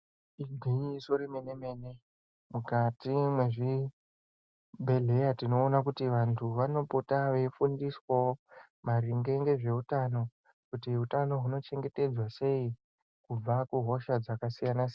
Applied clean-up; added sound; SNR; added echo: none; none; none; none.